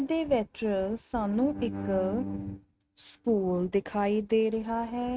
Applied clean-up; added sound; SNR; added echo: neural mask model RNNoise.